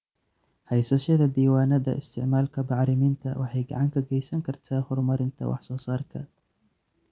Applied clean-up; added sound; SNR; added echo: none; none; none; none.